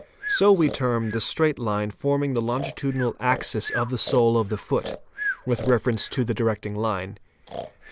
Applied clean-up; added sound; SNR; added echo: neural mask model Resemble Enhance denoiser.